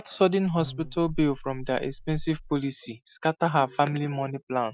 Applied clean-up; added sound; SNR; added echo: neural mask model DeepFilterNet 3.